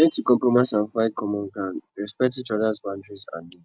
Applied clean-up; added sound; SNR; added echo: none; none; none; none.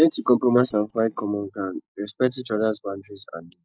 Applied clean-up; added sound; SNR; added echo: neural mask model DeepFilterNet 3.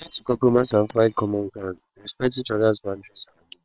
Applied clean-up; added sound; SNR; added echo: neural separator model SepFormer WHAM!.